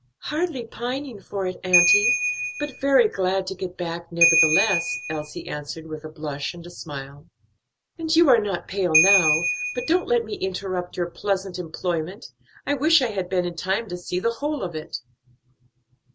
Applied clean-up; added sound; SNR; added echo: none; Ringtone / Bell; -4 dB; none.